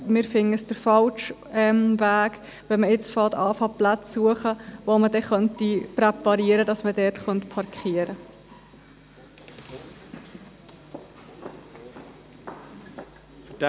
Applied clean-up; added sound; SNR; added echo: none; none; none; none.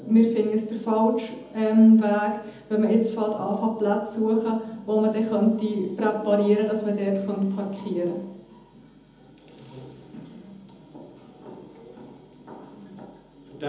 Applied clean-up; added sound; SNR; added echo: none; none; none; reverberation time 1.0 s.